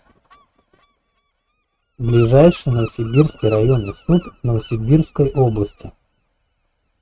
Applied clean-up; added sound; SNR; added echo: neural mask model RNNoise.